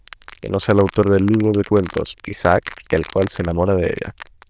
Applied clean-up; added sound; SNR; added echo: neural diffusion model UNIVERSE++.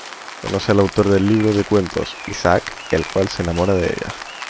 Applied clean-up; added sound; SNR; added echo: none; Rain; 13 dB; none.